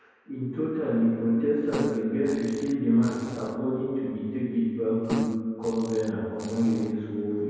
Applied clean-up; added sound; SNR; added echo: none; Fart; 14 dB; reverberation time 2.2 s.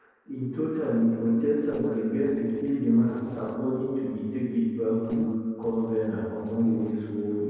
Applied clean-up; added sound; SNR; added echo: neural separator model SepFormer DNS4.